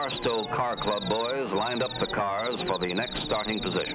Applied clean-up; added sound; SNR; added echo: none; Cricket; 5 dB; none.